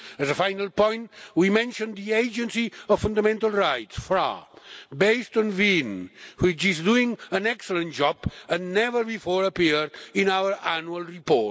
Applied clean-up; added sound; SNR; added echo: none; none; none; none.